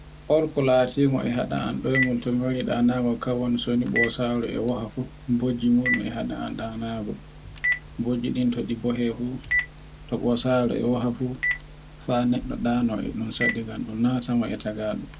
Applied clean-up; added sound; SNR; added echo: none; Telephone; 9 dB; none.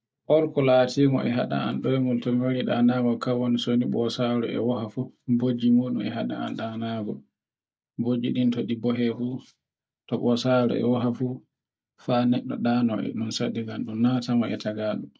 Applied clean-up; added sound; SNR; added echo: none; none; none; none.